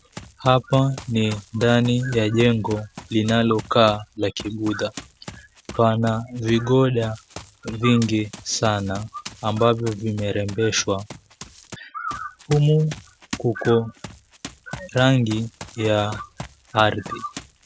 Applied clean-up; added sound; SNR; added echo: none; Run; 17 dB; none.